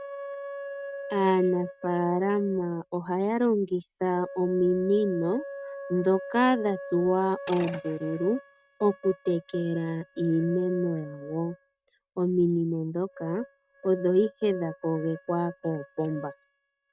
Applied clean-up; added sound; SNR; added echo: neural mask model RNNoise.